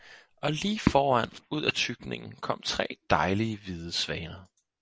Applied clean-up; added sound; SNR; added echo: none; none; none; none.